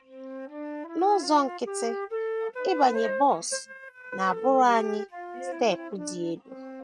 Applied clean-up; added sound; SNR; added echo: neural mask model RNNoise.